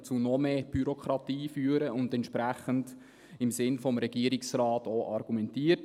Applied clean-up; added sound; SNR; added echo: none; none; none; none.